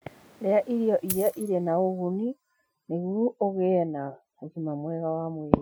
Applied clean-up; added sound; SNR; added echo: classical method Wiener filter.